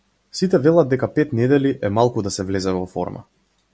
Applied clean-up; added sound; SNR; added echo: none; none; none; none.